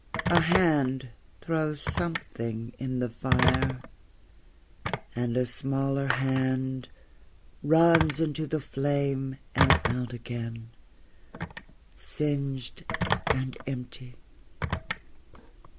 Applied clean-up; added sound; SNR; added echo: none; Telephone; 4 dB; none.